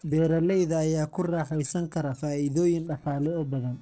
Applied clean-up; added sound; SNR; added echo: neural separator model SepFormer DNS4.